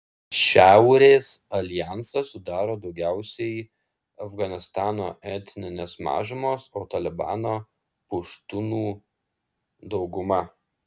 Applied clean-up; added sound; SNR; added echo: none; none; none; none.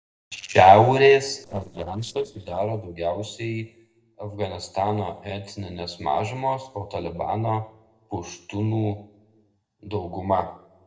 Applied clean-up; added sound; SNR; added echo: neural separator model SepFormer DNS4.